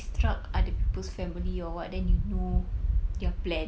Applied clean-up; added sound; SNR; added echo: none; none; none; none.